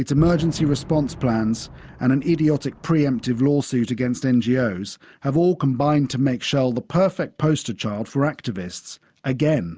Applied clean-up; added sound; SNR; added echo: none; Fireworks; 14 dB; none.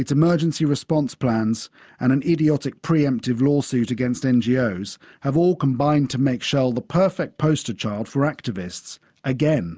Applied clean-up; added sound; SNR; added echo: none; none; none; none.